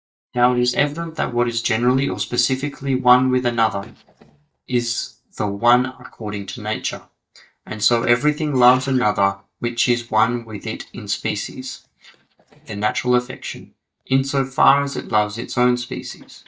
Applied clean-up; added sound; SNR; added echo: neural mask model DeepFilterNet 3.